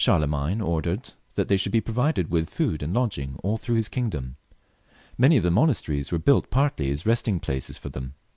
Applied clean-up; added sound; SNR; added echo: none; none; none; none.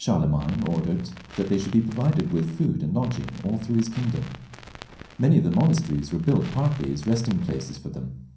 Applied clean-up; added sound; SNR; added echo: none; Crackle; 20 dB; reverberation time 0.6 s.